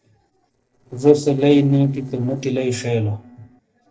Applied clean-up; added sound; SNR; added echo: neural separator model SepFormer DNS4.